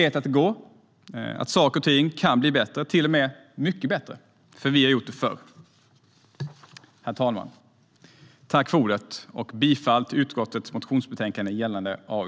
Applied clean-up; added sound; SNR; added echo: none; none; none; none.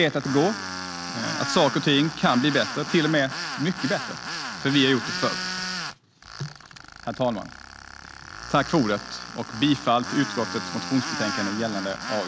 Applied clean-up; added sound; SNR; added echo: none; Tools; 8 dB; none.